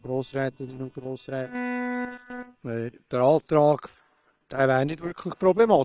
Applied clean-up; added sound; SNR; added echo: neural separator model SepFormer WHAM!.